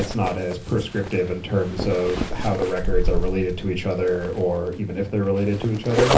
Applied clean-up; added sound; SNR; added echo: none; Zipper (clothing); 3 dB; reverberation time 0.3 s.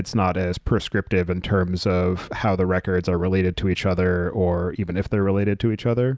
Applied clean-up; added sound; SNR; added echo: none; none; none; none.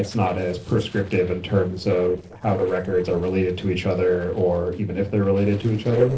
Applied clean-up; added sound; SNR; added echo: neural separator model SepFormer DNS4.